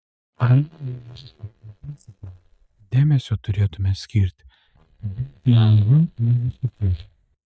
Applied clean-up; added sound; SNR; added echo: neural mask model DeepFilterNet 3.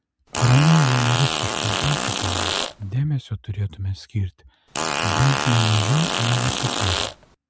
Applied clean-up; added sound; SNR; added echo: none; Fart; 1 dB; none.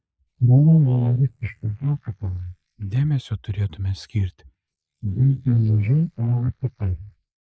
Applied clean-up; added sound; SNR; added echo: neural mask model Resemble Enhance denoiser.